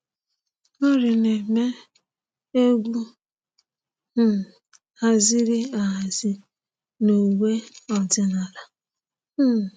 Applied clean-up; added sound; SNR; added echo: none; none; none; none.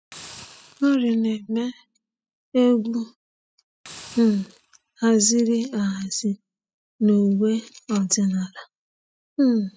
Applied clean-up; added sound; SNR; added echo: classical method spectral subtraction.